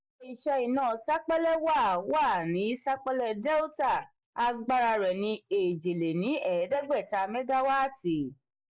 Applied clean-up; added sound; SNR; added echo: neural mask model Resemble Enhance denoiser.